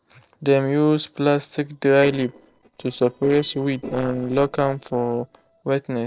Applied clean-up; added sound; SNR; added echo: neural separator model SepFormer DNS4.